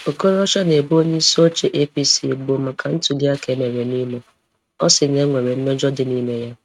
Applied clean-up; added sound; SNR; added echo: neural mask model RNNoise.